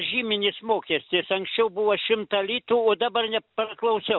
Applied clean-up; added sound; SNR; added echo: none; none; none; none.